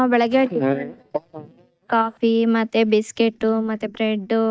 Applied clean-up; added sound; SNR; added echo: neural mask model DeepFilterNet 3.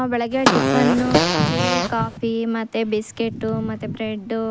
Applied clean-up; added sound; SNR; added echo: none; Fart; -3 dB; none.